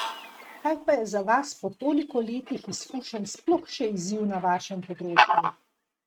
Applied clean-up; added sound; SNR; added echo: neural mask model RNNoise.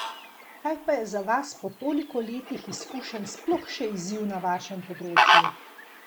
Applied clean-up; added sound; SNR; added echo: none; Fowl; -2 dB; none.